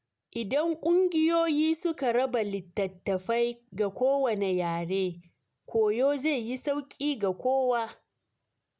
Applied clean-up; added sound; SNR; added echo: none; none; none; none.